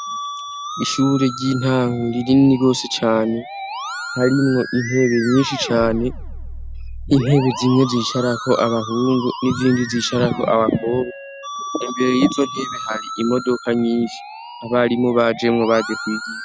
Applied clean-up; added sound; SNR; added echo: none; Musical instrument; 11 dB; none.